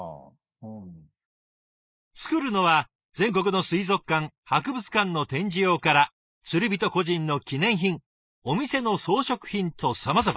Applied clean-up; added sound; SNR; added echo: neural mask model Resemble Enhance denoiser.